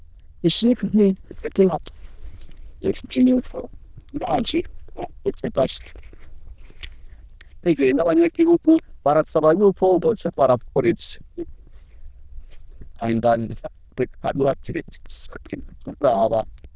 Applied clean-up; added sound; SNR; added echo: neural diffusion model UNIVERSE++.